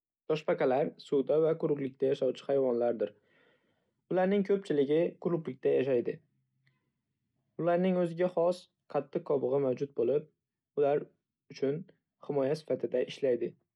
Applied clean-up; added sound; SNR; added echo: none; none; none; none.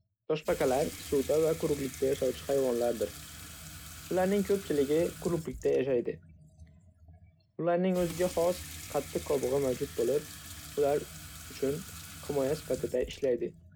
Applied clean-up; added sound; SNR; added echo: none; Sink (filling or washing) / Water tap, faucet; 14 dB; none.